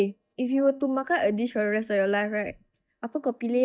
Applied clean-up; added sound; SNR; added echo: neural mask model DeepFilterNet 3.